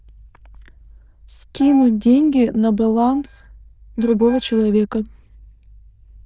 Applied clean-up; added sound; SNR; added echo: neural diffusion model UNIVERSE++.